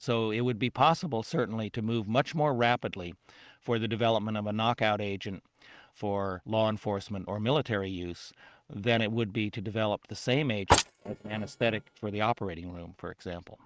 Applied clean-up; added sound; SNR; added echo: neural mask model RNNoise.